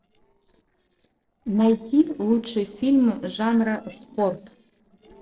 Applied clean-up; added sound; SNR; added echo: neural separator model SepFormer DNS4.